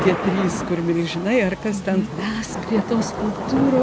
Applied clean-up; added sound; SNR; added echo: none; Thunder / Rain; 6 dB; none.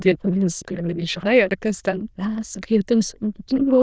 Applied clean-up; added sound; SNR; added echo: neural diffusion model UNIVERSE++.